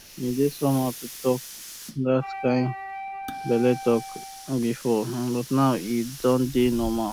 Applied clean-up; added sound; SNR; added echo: none; Hiss + Wind instrument, woodwind instrument; 13 dB; none.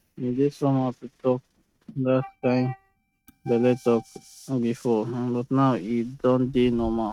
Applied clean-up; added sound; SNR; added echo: neural mask model RNNoise.